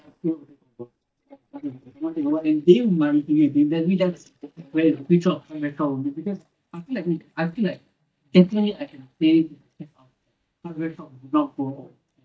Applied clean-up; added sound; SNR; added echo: neural mask model DeepFilterNet 3.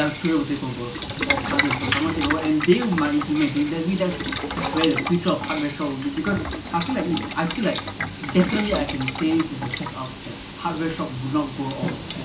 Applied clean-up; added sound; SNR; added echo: none; Boiling; 4 dB; reverberation time 0.2 s.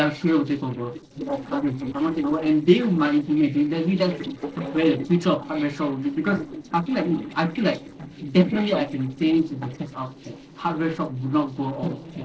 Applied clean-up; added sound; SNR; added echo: neural separator model SepFormer DNS4.